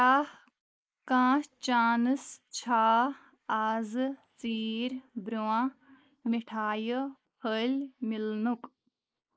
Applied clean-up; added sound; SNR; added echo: neural mask model Resemble Enhance denoiser.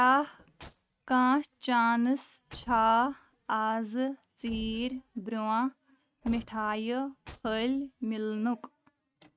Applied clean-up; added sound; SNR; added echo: neural mask model RNNoise.